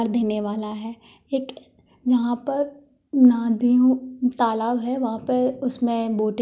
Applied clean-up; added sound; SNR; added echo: none; none; none; none.